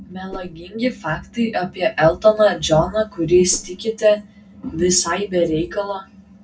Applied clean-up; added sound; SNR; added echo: none; Whoosh, swoosh, swish; 18 dB; reverberation time 0.3 s.